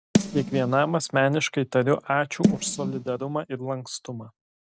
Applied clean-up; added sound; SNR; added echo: neural mask model RNNoise.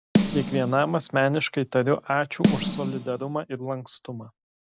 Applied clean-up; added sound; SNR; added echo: none; Snare drum; 2 dB; none.